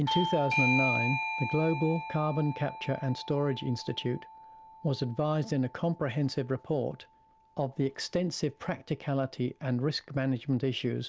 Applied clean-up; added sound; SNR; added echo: none; Bell / Doorbell; 7 dB; none.